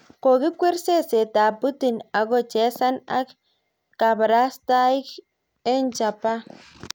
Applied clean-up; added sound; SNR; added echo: none; none; none; none.